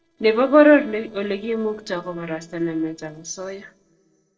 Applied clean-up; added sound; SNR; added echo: neural separator model SepFormer DNS4.